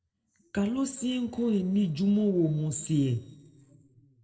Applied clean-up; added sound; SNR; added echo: neural separator model SepFormer DNS4.